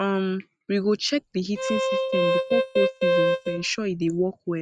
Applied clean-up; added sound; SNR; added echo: neural mask model RNNoise.